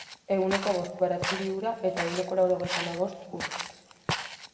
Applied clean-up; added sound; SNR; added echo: none; Walk, footsteps; 7 dB; reverberation time 1.3 s.